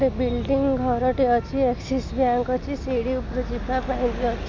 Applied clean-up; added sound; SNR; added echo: none; none; none; none.